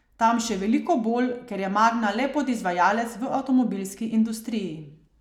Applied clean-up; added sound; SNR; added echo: none; none; none; none.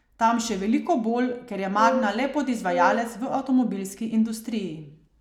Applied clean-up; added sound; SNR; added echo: none; Wind instrument, woodwind instrument; 4 dB; none.